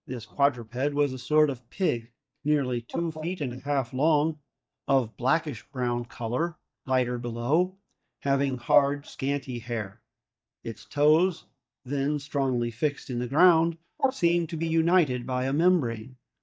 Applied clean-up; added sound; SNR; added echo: neural mask model DeepFilterNet 3.